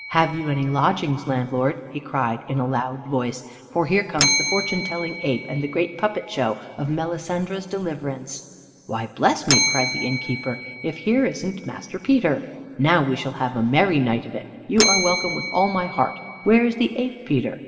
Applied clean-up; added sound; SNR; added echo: none; Bell; 7 dB; reverberation time 2.5 s.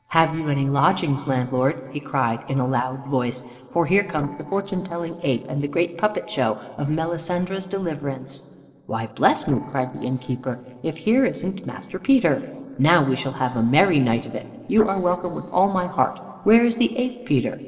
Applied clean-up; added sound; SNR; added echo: neural separator model SepFormer DNS4.